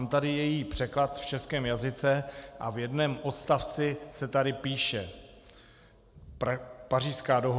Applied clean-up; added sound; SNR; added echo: none; none; none; none.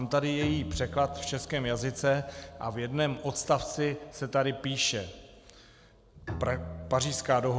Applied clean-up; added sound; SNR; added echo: none; Bowed string instrument; 14 dB; none.